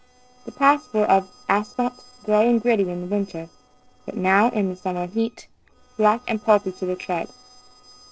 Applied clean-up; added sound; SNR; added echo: neural separator model SepFormer DNS4.